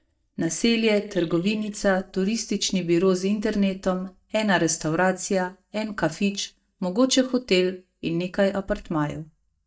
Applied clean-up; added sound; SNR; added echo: neural mask model DeepFilterNet 3.